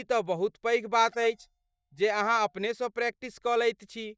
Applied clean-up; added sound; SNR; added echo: neural mask model DeepFilterNet 3.